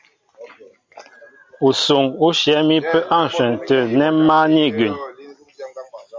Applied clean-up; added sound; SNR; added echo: none; none; none; none.